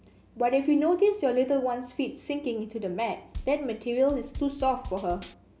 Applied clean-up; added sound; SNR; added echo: none; Bass drum / Snare drum / Drum kit; 13 dB; none.